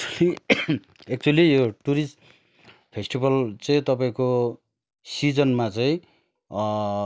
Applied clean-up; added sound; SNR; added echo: none; none; none; none.